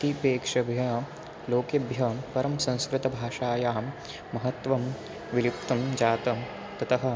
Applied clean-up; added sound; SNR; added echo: none; none; none; none.